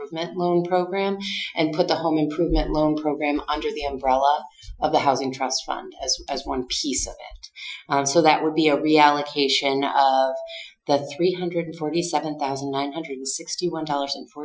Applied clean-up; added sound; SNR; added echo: classical method Wiener filter.